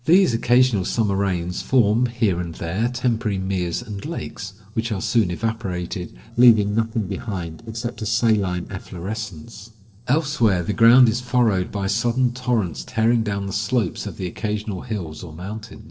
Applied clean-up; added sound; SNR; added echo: neural separator model SepFormer DNS4.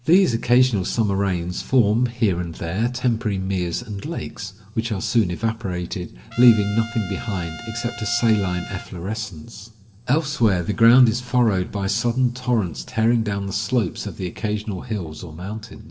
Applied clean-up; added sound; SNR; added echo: none; Trumpet; 15 dB; reverberation time 1.9 s.